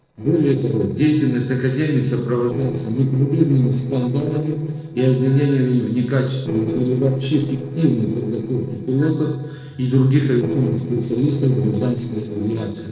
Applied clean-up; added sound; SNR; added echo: neural separator model SepFormer DNS4.